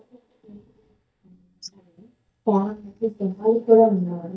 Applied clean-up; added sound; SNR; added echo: neural mask model DeepFilterNet 3.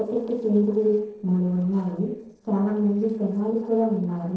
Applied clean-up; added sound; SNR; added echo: neural separator model SepFormer DNS4.